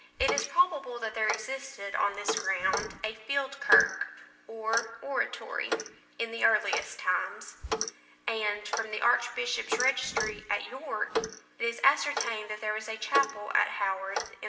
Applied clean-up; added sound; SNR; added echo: none; Clock; 7 dB; reverberation time 1.0 s.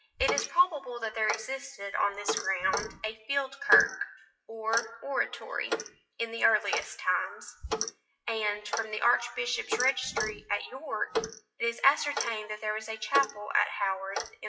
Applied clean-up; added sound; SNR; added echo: classical method WPE with log-MMSE.